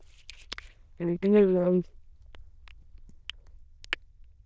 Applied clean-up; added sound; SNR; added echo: neural diffusion model UNIVERSE++.